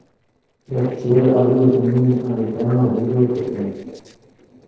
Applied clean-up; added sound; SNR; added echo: neural separator model SepFormer DNS4.